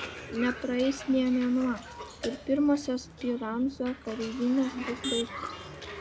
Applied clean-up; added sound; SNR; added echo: none; Cough + Motor vehicle (road); 11 dB; none.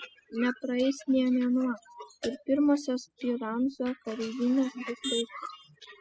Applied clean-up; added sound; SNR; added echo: classical method spectral subtraction.